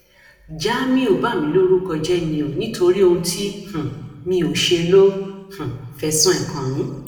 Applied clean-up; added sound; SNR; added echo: none; none; none; reverberation time 1.1 s.